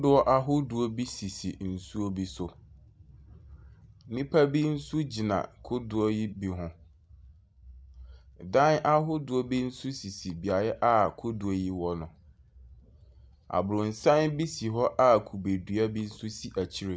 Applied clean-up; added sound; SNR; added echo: none; none; none; none.